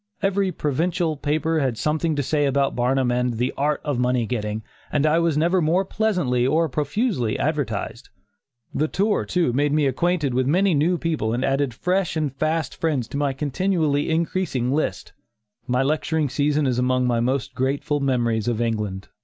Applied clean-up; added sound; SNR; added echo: none; none; none; none.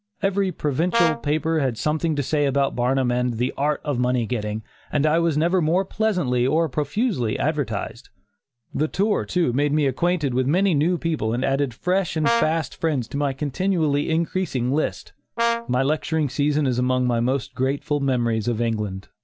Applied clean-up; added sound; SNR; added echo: none; Brass instrument; 1 dB; none.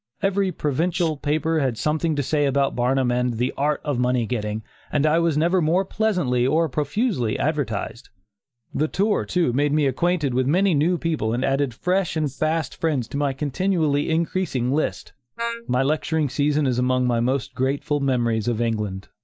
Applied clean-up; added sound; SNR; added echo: neural mask model Resemble Enhance denoiser.